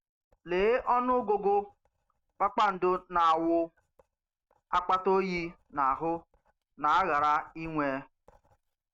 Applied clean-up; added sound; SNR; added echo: neural mask model RNNoise.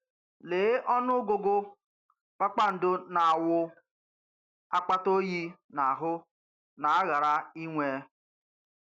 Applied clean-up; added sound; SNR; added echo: none; none; none; none.